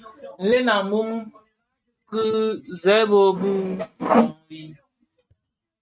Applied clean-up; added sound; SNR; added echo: neural mask model RNNoise.